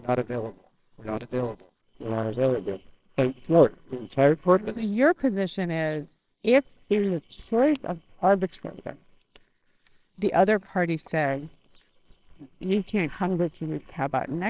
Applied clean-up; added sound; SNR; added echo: neural separator model SepFormer WHAMR!.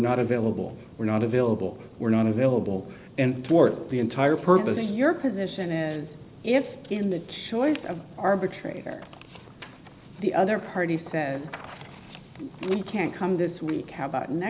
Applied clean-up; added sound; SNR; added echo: none; none; none; none.